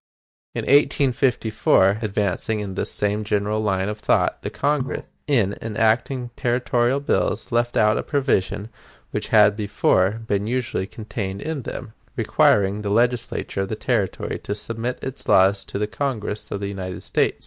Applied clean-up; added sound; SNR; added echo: neural mask model DeepFilterNet 3.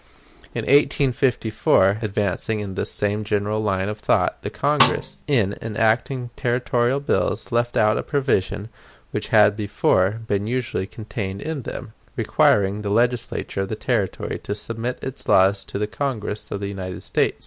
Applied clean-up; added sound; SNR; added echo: none; Snare drum; 2 dB; none.